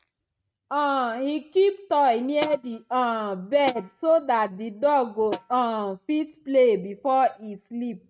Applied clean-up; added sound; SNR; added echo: neural mask model RNNoise.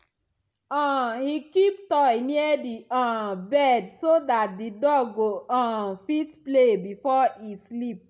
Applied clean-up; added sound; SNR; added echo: none; none; none; none.